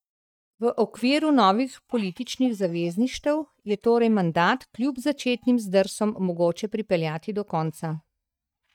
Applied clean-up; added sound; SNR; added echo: neural mask model DeepFilterNet 3.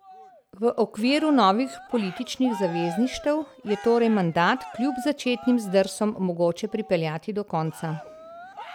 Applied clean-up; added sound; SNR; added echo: none; Cheering; 16 dB; none.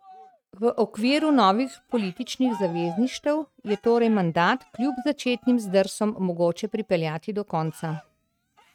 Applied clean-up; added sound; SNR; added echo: neural mask model RNNoise.